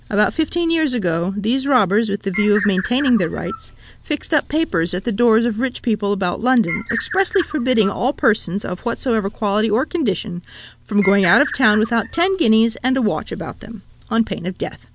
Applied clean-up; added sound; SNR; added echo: none; Bird; 15 dB; none.